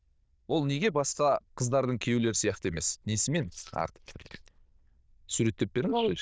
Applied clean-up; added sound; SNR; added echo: neural diffusion model UNIVERSE++.